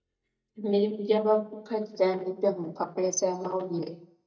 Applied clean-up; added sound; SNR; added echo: neural mask model DeepFilterNet 3.